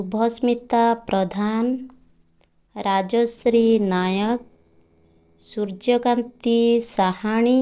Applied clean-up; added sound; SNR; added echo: neural separator model SepFormer DNS4.